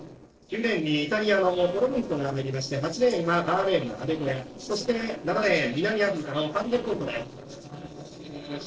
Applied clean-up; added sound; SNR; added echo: neural separator model SepFormer DNS4.